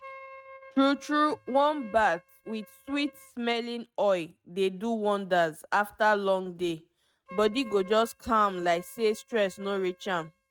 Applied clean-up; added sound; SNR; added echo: neural mask model RNNoise.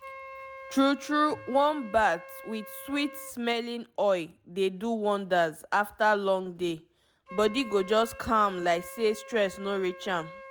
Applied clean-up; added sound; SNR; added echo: none; Wind instrument, woodwind instrument; 18 dB; none.